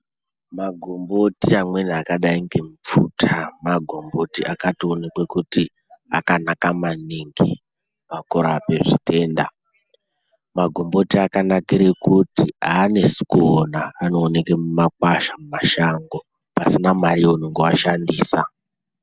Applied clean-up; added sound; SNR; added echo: none; none; none; none.